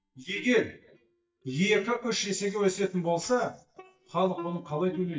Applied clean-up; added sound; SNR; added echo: neural mask model DeepFilterNet 3.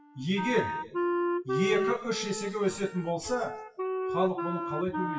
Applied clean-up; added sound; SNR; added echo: classical method WPE with log-MMSE.